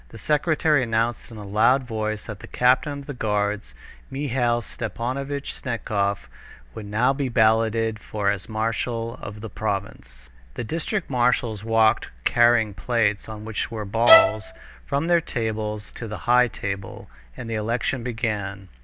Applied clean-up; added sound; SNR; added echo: none; Bowed string instrument; -5 dB; none.